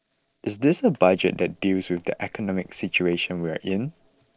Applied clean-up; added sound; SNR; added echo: neural separator model SepFormer DNS4.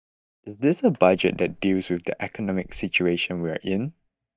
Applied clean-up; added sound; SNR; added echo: neural mask model DeepFilterNet 3.